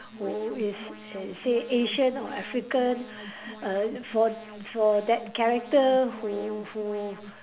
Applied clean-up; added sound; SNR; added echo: none; Alarm; 17 dB; none.